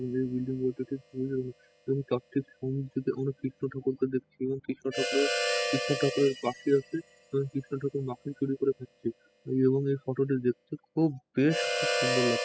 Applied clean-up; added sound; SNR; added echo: classical method spectral subtraction.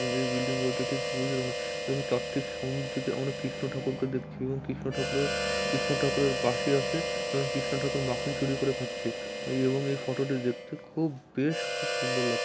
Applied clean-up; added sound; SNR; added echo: none; Harmonica; 2 dB; none.